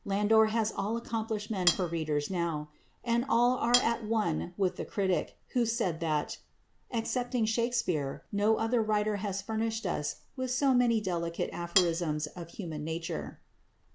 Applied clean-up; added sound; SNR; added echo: none; Cutlery, silverware; 4 dB; none.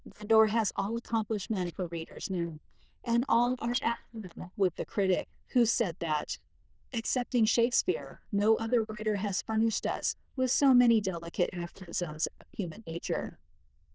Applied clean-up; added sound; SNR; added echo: neural diffusion model UNIVERSE++.